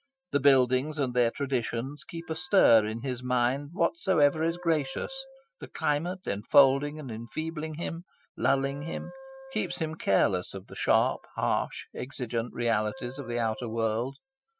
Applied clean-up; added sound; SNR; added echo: classical method Wiener filter.